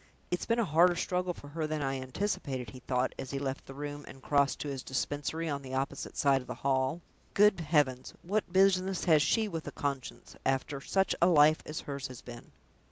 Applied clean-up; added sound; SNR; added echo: none; none; none; none.